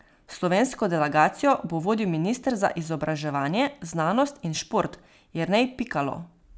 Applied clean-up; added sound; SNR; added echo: none; none; none; none.